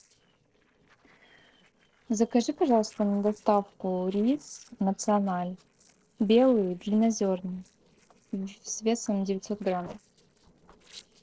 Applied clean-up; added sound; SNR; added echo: neural separator model SepFormer DNS4.